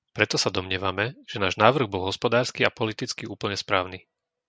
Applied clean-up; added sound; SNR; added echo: none; none; none; none.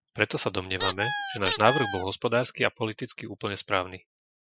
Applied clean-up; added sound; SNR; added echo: classical method Wiener filter.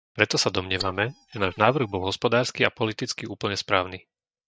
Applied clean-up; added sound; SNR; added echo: neural mask model DeepFilterNet 3.